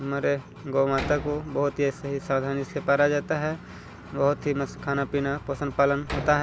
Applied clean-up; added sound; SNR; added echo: none; Door; 15 dB; none.